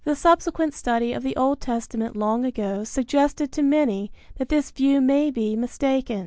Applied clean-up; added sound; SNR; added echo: none; none; none; none.